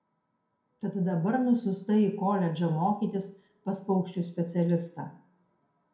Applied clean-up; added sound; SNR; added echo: none; none; none; reverberation time 0.4 s.